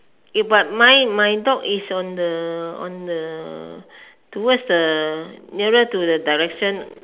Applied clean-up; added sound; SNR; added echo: none; none; none; none.